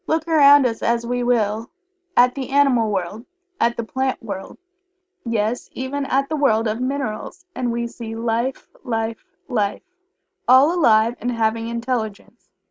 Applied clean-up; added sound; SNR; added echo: none; none; none; none.